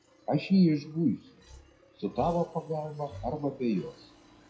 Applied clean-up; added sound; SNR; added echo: classical method WPE with log-MMSE.